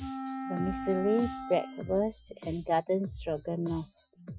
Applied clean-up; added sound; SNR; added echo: classical method Wiener filter.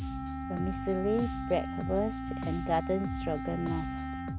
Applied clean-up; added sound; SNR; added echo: none; Bass guitar + Wind instrument, woodwind instrument; 2 dB; none.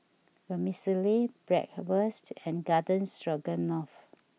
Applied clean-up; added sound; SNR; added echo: none; none; none; none.